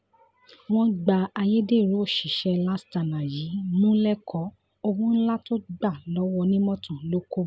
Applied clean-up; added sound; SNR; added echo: none; none; none; none.